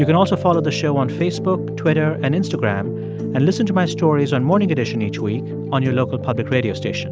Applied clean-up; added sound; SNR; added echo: none; none; none; none.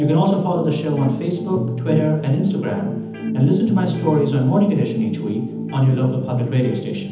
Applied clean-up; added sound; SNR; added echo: none; Electric guitar; 13 dB; reverberation time 1.3 s.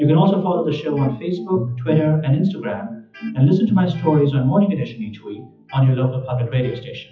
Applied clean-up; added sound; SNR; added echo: classical method WPE with log-MMSE.